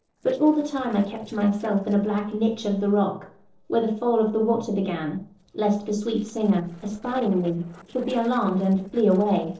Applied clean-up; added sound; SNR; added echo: neural separator model SepFormer DNS4.